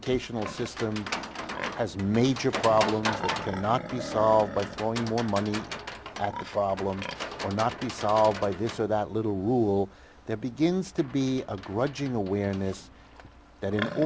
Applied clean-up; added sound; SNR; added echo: none; Livestock, farm animals, working animals; 9 dB; none.